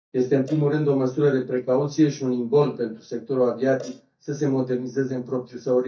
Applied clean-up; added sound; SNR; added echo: neural mask model DeepFilterNet 3.